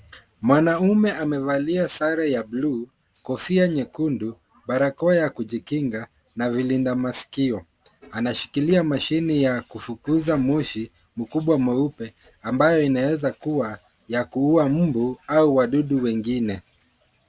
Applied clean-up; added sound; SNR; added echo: none; none; none; none.